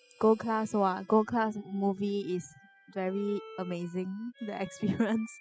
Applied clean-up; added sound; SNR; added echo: classical method spectral subtraction.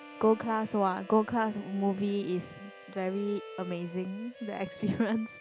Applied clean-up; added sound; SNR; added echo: none; Harmonica + Bowed string instrument; 17 dB; none.